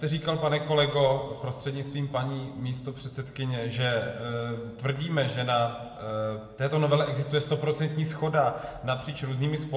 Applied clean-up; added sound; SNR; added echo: none; none; none; reverberation time 1.3 s.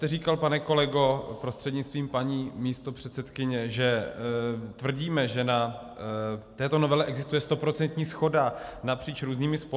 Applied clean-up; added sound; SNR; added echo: none; none; none; none.